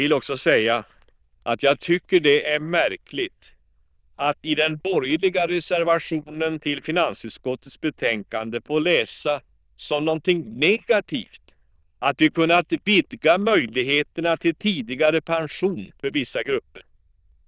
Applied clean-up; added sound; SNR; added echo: neural diffusion model UNIVERSE++.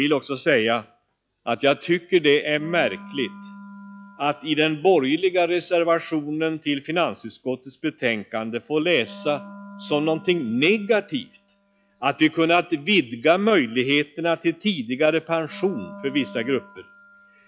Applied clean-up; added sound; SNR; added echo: classical method log-MMSE.